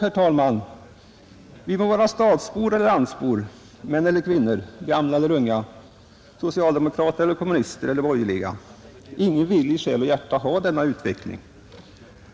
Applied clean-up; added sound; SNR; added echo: none; none; none; none.